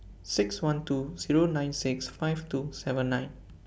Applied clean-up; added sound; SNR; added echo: none; none; none; none.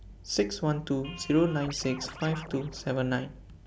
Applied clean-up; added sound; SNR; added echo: none; Scratching (performance technique); 15 dB; none.